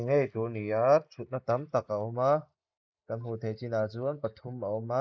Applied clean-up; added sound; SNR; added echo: neural mask model Resemble Enhance denoiser.